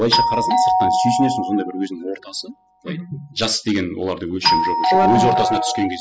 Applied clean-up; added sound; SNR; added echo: classical method spectral subtraction.